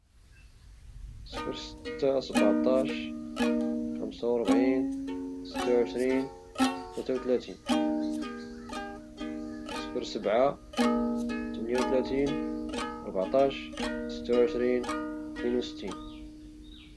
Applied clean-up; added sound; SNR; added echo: none; Plucked string instrument; 0 dB; none.